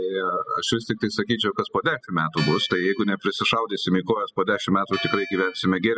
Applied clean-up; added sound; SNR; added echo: classical method spectral subtraction.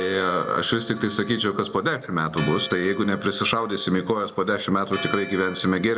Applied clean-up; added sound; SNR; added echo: none; Church bell; 15 dB; none.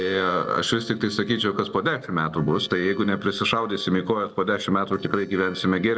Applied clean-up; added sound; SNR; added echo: neural separator model SepFormer DNS4.